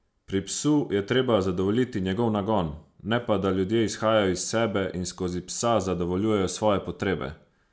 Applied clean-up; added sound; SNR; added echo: none; none; none; none.